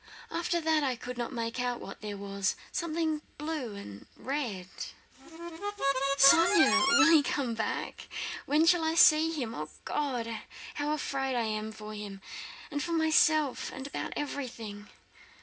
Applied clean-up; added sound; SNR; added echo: none; Harmonica; -1 dB; reverberation time 0.3 s.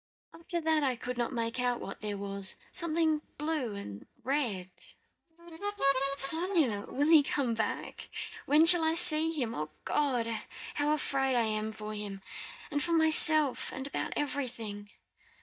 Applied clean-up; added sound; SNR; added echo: neural mask model DeepFilterNet 3.